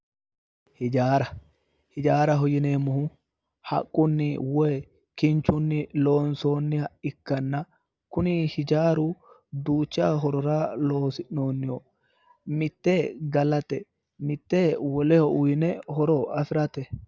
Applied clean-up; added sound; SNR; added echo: none; none; none; none.